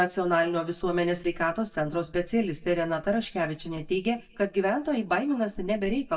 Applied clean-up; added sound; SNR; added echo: neural mask model DeepFilterNet 3.